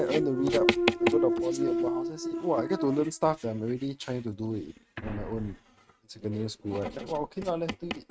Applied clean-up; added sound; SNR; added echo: neural mask model RNNoise.